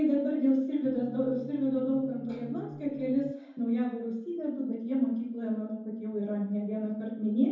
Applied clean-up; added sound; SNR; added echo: none; Musical instrument; 14 dB; reverberation time 0.9 s.